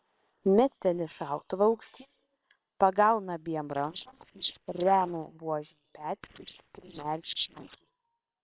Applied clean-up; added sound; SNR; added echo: neural separator model SepFormer WHAM!.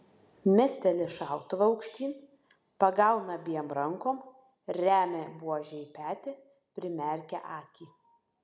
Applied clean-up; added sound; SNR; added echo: none; none; none; none.